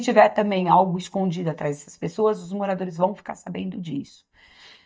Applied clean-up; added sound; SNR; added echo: neural mask model DeepFilterNet 3.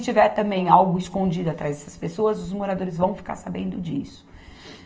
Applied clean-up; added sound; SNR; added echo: none; Brass instrument; 18 dB; reverberation time 0.7 s.